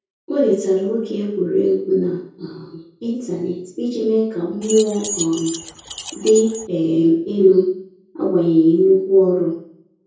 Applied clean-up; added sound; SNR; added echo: none; Keys jangling; 11 dB; reverberation time 0.6 s.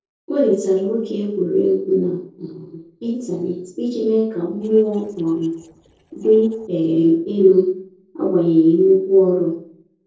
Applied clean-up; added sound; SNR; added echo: neural separator model SepFormer DNS4.